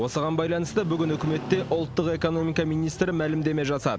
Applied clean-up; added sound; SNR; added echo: none; Motorcycle; 14 dB; none.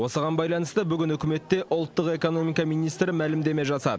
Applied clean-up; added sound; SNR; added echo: none; none; none; none.